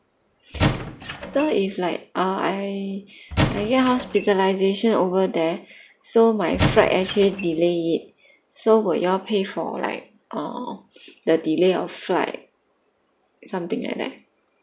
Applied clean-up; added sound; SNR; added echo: none; Squeak / Wood; 3 dB; none.